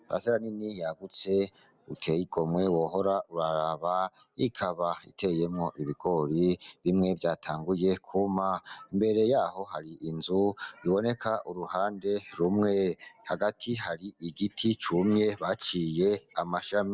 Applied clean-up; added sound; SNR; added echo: none; none; none; none.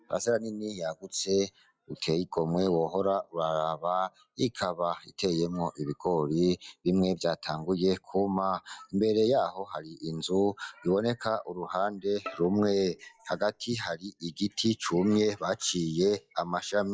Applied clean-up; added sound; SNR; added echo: classical method log-MMSE.